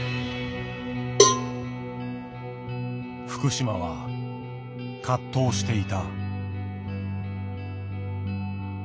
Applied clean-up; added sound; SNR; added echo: none; Cowbell; -3 dB; none.